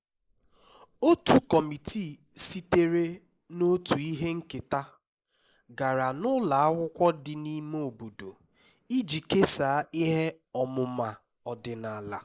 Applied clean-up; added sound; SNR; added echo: neural mask model Resemble Enhance denoiser.